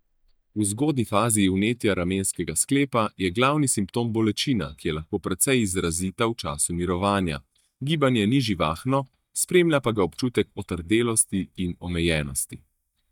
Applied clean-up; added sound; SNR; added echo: neural mask model DeepFilterNet 3.